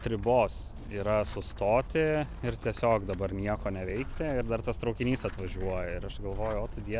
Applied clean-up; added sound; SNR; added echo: none; Accelerating, revving, vroom + Bass guitar; 19 dB; none.